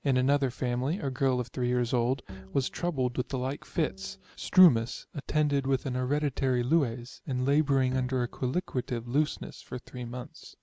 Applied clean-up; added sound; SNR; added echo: none; Bowed string instrument; 19 dB; none.